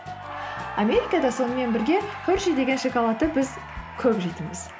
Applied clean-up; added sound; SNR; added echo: none; Cheering; 12 dB; none.